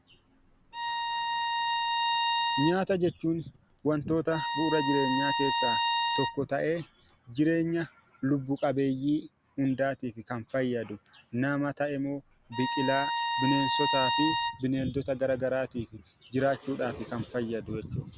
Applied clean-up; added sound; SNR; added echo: none; Bowed string instrument; 0 dB; none.